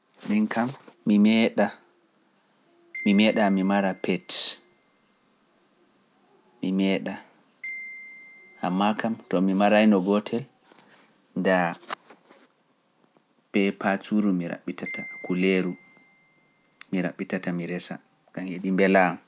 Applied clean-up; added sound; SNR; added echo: none; Marimba, xylophone; 19 dB; none.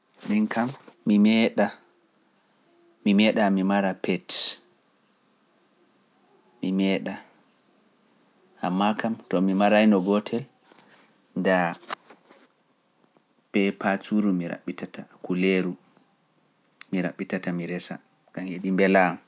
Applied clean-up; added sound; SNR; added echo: none; none; none; none.